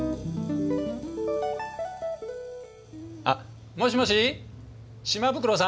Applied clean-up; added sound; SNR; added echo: none; none; none; none.